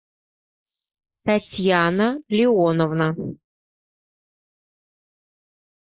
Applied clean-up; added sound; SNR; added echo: neural mask model Resemble Enhance denoiser.